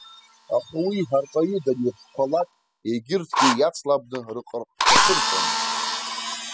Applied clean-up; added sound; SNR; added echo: classical method spectral subtraction.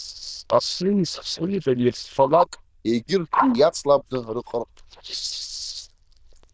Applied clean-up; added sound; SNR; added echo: neural diffusion model UNIVERSE++.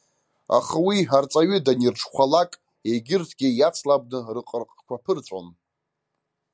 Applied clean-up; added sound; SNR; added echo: none; none; none; none.